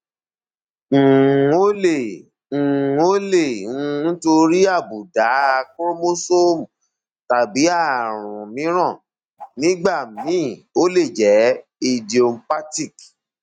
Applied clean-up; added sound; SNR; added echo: neural mask model RNNoise.